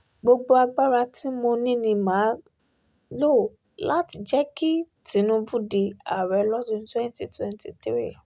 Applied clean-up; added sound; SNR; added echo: none; none; none; none.